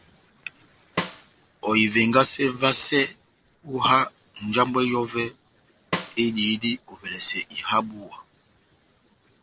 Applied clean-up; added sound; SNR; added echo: neural separator model SepFormer DNS4.